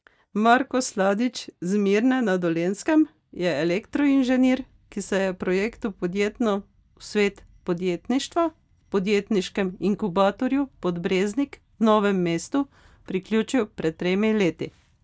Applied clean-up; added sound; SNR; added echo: neural mask model DeepFilterNet 3.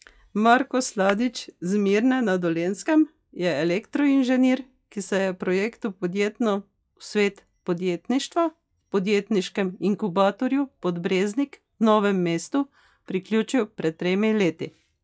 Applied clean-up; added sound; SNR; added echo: classical method log-MMSE.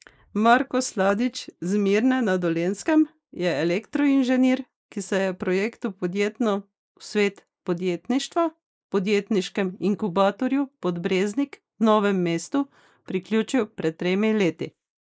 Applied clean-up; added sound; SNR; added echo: neural mask model Resemble Enhance denoiser.